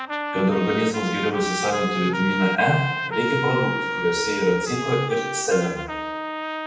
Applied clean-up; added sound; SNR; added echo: none; Trumpet; 4 dB; reverberation time 0.9 s.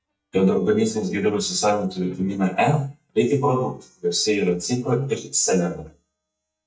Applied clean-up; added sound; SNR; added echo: neural mask model DeepFilterNet 3.